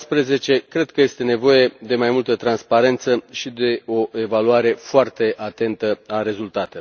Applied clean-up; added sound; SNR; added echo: none; none; none; none.